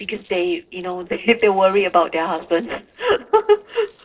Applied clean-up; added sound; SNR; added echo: neural separator model SepFormer DNS4.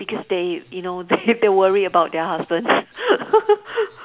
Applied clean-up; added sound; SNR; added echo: none; none; none; none.